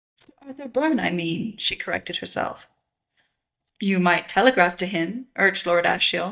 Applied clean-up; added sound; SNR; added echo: neural mask model DeepFilterNet 3.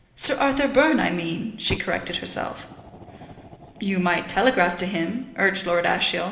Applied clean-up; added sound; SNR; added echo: none; Fire; 16 dB; reverberation time 1.1 s.